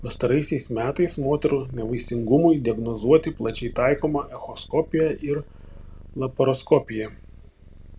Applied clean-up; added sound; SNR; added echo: none; Purr; 18 dB; none.